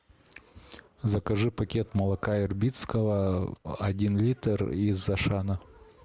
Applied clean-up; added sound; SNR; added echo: none; none; none; none.